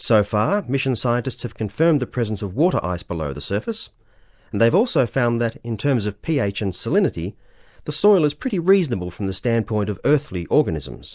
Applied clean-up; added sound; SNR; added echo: none; none; none; none.